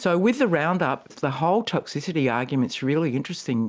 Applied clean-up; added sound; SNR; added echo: none; none; none; none.